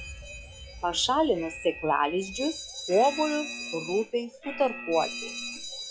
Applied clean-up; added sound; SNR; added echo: classical method log-MMSE.